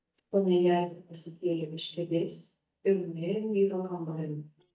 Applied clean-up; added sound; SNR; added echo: neural mask model DeepFilterNet 3.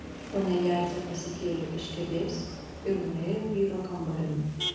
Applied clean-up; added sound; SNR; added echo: none; Motor vehicle (road); 9 dB; reverberation time 1.1 s.